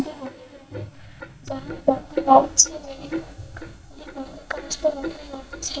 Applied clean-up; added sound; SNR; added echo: neural mask model DeepFilterNet 3.